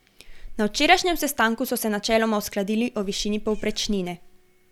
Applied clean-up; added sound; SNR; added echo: none; Meow; 12 dB; none.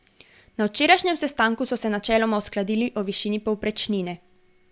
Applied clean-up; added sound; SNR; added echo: none; none; none; none.